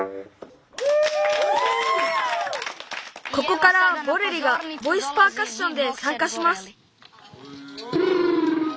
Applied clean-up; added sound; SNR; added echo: none; none; none; none.